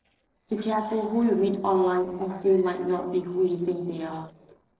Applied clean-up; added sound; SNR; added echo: neural separator model SepFormer DNS4.